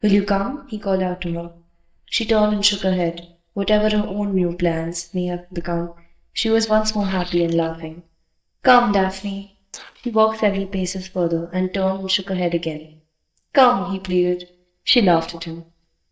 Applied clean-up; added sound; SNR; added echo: neural mask model DeepFilterNet 3.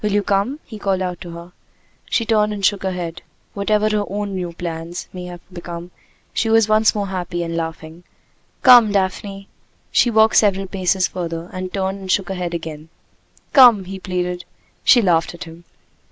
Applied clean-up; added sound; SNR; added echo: none; none; none; none.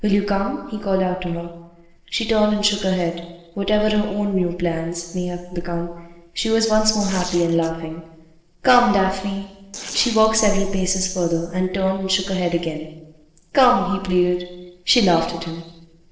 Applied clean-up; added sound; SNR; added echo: neural separator model SepFormer DNS4.